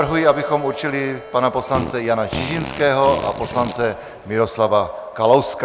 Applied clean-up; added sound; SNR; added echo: none; Fart; 11 dB; none.